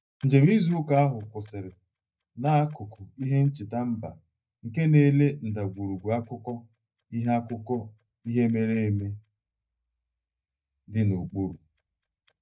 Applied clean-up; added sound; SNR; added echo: neural mask model DeepFilterNet 3.